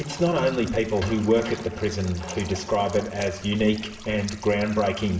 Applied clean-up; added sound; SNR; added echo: none; Stream; 19 dB; reverberation time 0.8 s.